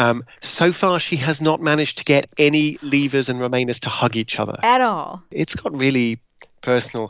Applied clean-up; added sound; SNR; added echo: none; none; none; none.